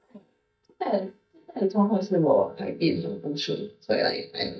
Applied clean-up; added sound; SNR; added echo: neural mask model DeepFilterNet 3.